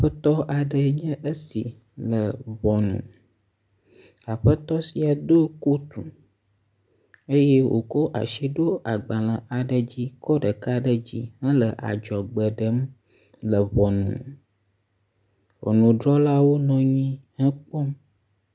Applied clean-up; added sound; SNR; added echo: none; none; none; none.